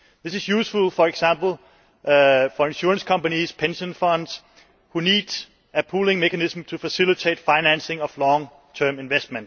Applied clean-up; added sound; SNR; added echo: none; none; none; none.